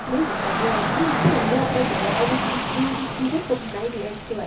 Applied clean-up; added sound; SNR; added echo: none; Rain / Dog; -1 dB; reverberation time 0.3 s.